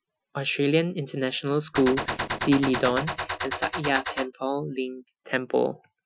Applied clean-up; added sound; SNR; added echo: classical method Wiener filter.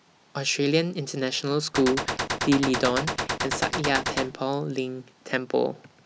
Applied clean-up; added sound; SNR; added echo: none; Gunshot, gunfire; 2 dB; none.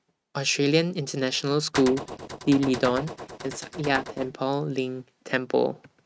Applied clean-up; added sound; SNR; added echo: neural mask model RNNoise.